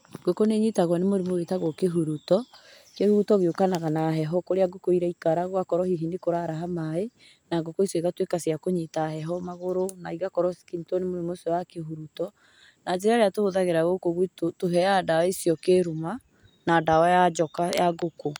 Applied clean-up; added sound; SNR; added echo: none; none; none; none.